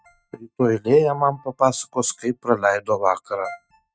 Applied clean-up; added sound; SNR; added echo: neural mask model RNNoise.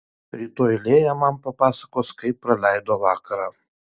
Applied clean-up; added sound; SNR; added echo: none; none; none; none.